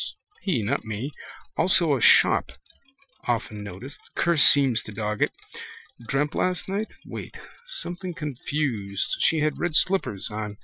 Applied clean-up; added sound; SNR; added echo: classical method Wiener filter.